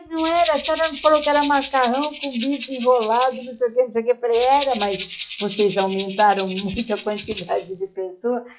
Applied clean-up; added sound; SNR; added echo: classical method log-MMSE.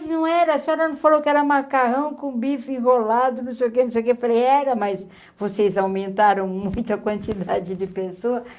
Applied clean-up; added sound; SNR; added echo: none; none; none; none.